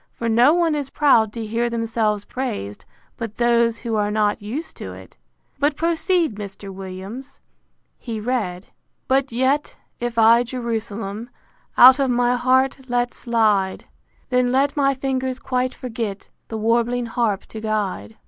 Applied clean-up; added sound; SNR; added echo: none; none; none; none.